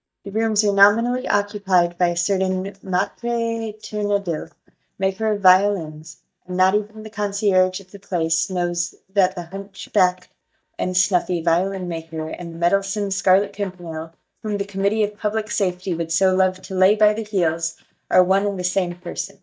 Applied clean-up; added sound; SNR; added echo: neural mask model DeepFilterNet 3.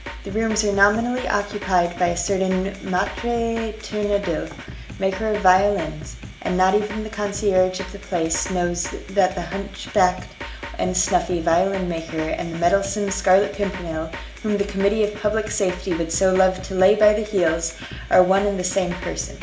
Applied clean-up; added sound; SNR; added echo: none; Drum kit; 13 dB; reverberation time 0.4 s.